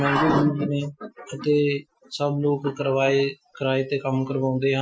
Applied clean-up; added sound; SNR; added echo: classical method Wiener filter.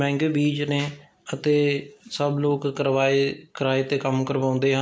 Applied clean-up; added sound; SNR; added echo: none; none; none; none.